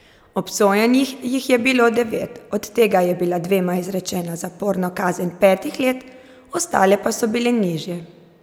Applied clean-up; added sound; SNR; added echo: none; none; none; none.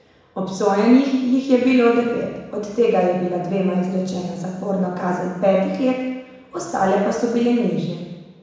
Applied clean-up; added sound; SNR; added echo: none; none; none; reverberation time 1.1 s.